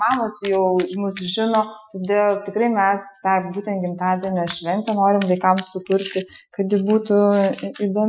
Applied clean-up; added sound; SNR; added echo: classical method Wiener filter.